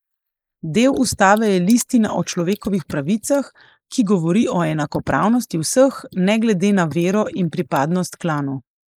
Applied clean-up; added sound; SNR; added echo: neural mask model Resemble Enhance denoiser.